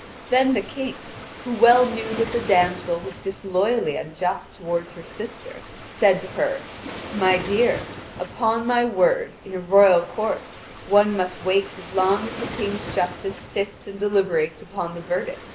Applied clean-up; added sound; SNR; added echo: none; Waves, surf; 14 dB; none.